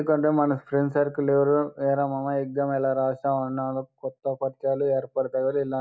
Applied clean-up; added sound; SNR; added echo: none; none; none; none.